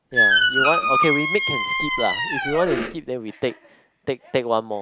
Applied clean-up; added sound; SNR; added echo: none; Squeak; -5 dB; none.